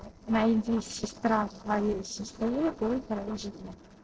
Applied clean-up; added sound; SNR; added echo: neural separator model SepFormer DNS4.